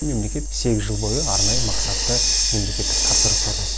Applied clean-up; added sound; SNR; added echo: none; Hiss; -1 dB; none.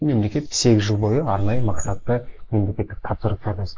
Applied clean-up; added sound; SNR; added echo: neural mask model Resemble Enhance denoiser.